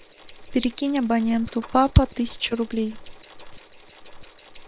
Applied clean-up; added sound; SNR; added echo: neural separator model SepFormer WHAM!.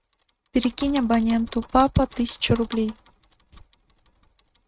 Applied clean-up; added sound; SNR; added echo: neural mask model RNNoise.